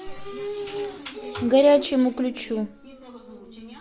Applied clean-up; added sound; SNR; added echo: none; none; none; none.